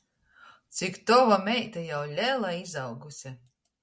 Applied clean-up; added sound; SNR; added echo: none; none; none; none.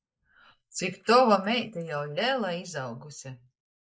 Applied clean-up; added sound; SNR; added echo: neural mask model Resemble Enhance denoiser.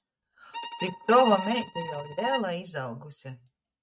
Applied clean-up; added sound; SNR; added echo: neural mask model RNNoise.